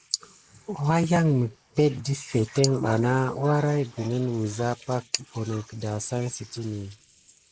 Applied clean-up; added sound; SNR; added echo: neural mask model Resemble Enhance denoiser.